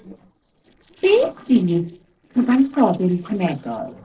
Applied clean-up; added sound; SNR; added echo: neural separator model SepFormer DNS4.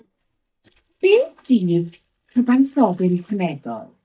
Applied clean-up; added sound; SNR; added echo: neural mask model DeepFilterNet 3.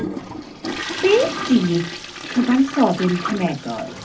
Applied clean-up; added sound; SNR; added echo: none; Toilet flush; 8 dB; reverberation time 0.3 s.